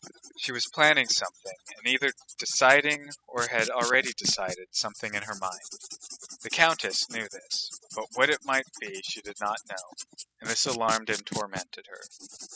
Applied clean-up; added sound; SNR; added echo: classical method spectral subtraction.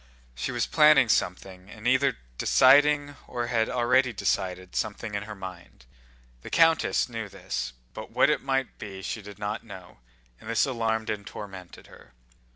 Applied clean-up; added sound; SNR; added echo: none; none; none; none.